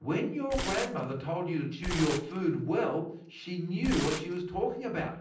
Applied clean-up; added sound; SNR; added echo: none; Tearing; 8 dB; reverberation time 0.6 s.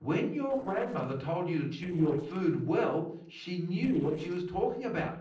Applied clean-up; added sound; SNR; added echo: neural separator model SepFormer DNS4.